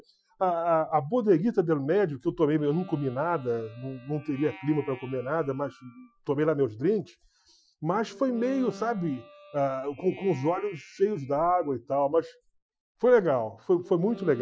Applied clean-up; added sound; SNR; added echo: classical method Wiener filter.